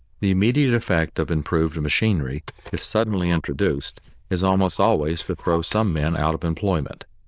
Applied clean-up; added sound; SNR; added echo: neural diffusion model UNIVERSE++.